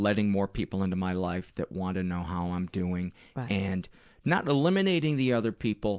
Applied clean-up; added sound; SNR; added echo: none; none; none; none.